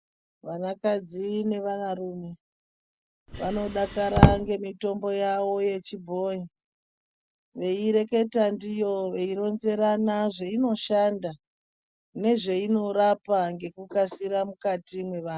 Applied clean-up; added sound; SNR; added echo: none; Drawer open or close; -4 dB; none.